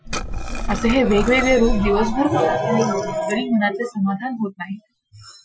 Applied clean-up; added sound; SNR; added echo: classical method Wiener filter.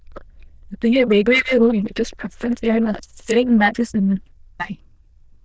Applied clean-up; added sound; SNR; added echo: neural diffusion model UNIVERSE++.